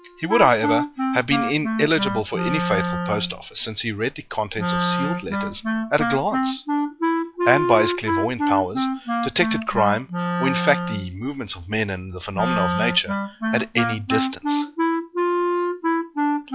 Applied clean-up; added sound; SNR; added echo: classical method log-MMSE.